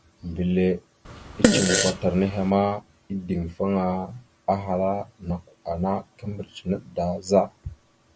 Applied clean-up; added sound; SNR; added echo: none; Fart; -2 dB; none.